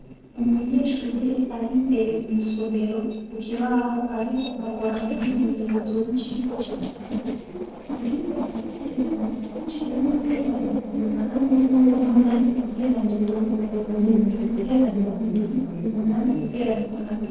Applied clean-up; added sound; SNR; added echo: neural separator model SepFormer DNS4.